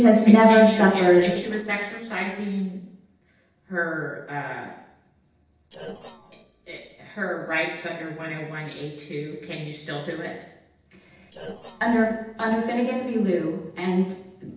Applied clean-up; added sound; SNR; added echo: neural separator model SepFormer DNS4.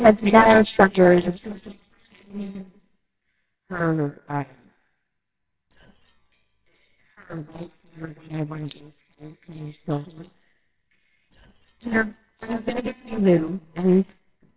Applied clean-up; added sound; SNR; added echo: neural separator model SepFormer WHAMR!.